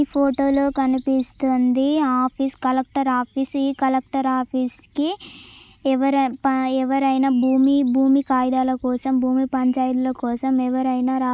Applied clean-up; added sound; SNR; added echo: none; none; none; none.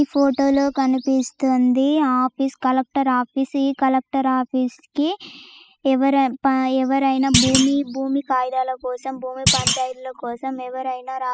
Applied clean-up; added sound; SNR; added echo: classical method spectral subtraction.